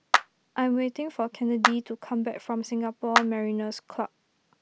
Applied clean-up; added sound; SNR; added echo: none; Clapping; 1 dB; none.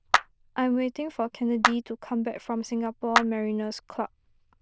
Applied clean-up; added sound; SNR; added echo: neural diffusion model UNIVERSE++.